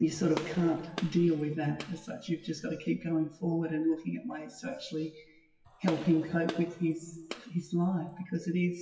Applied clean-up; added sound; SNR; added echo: classical method WPE with log-MMSE.